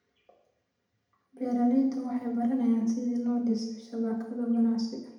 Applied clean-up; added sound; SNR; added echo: none; none; none; reverberation time 0.8 s.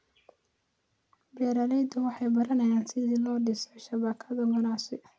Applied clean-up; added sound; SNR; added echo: none; none; none; none.